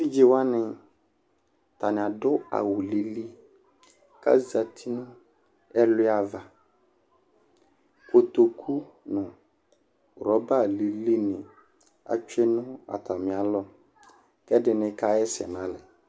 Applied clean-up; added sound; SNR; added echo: none; none; none; none.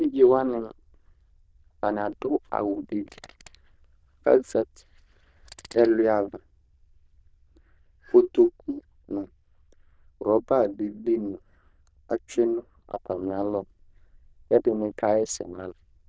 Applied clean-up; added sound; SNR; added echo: neural diffusion model UNIVERSE++.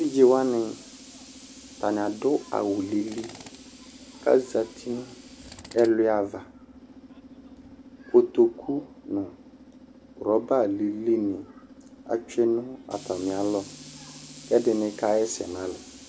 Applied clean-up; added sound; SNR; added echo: none; Tools; 19 dB; none.